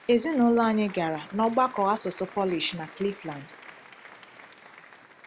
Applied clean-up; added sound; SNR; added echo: none; Applause; 20 dB; none.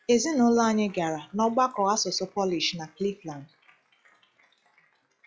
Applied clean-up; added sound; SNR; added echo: classical method log-MMSE.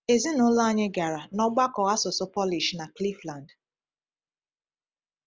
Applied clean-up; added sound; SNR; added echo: none; none; none; none.